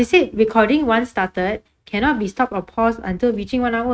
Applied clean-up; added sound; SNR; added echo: neural mask model RNNoise.